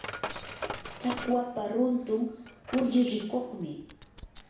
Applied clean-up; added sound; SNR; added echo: none; Coin (dropping); 10 dB; reverberation time 0.7 s.